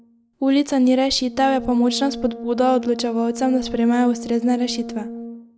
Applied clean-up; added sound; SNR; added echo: none; Brass instrument; 12 dB; none.